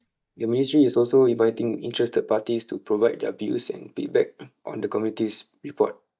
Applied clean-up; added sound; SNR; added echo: neural mask model DeepFilterNet 3.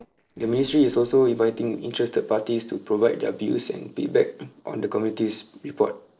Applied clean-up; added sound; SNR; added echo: neural separator model SepFormer DNS4.